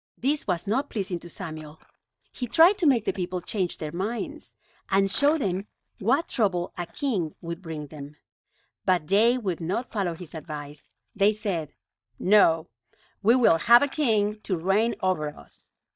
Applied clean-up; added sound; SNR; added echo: neural mask model DeepFilterNet 3.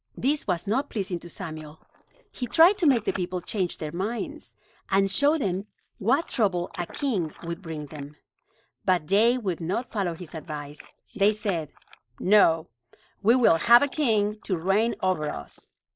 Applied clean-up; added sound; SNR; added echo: neural mask model Resemble Enhance denoiser.